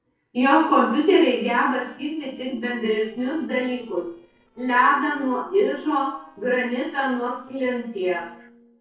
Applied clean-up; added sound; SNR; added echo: neural separator model SepFormer DNS4.